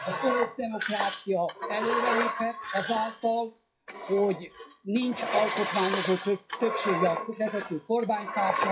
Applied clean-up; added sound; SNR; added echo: classical method WPE with log-MMSE.